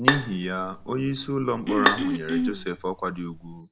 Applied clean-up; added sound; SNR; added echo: none; Cough + Bowed string instrument; -1 dB; none.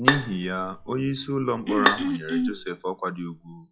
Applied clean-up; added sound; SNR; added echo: classical method log-MMSE.